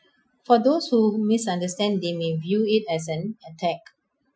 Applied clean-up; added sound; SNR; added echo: classical method Wiener filter.